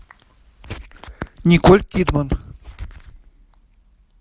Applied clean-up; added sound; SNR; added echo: none; none; none; none.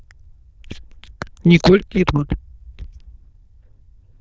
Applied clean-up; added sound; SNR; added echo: neural diffusion model UNIVERSE++.